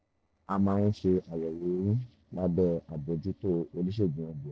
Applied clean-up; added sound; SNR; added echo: neural separator model SepFormer DNS4.